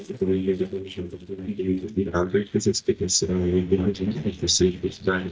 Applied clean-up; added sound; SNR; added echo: neural mask model DeepFilterNet 3.